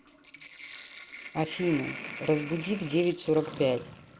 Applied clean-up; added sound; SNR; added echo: none; Sink (filling or washing); 11 dB; none.